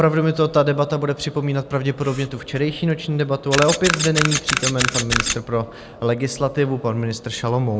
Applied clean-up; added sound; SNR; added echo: none; Camera; 4 dB; none.